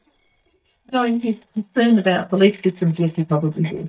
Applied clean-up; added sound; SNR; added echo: neural mask model DeepFilterNet 3.